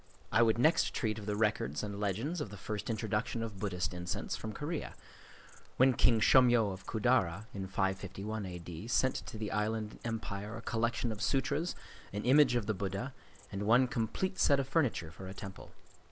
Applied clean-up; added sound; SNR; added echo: none; Insect; 16 dB; none.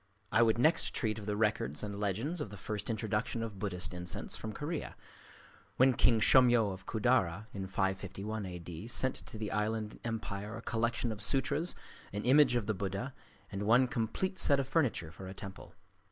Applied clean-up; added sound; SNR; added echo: none; none; none; none.